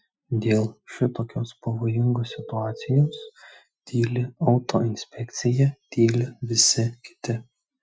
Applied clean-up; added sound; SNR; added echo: classical method Wiener filter.